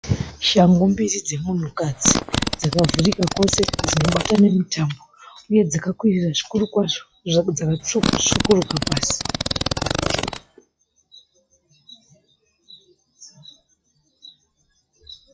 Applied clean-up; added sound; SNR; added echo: classical method log-MMSE.